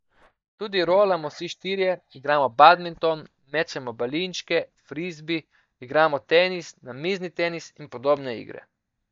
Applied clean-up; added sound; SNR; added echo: neural mask model DeepFilterNet 3.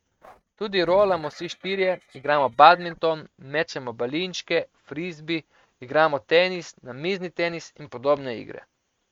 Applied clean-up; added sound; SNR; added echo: neural mask model RNNoise.